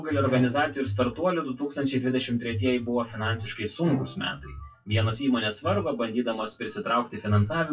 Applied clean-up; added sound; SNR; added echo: classical method WPE with log-MMSE.